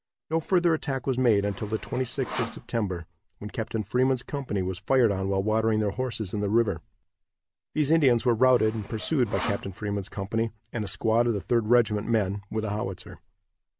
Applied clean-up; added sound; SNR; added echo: none; Sawing; 13 dB; none.